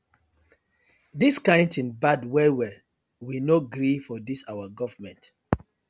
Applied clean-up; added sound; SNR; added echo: none; none; none; none.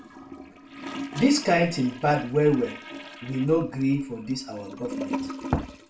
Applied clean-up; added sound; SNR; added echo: none; Toilet flush / Gurgling; 12 dB; reverberation time 0.4 s.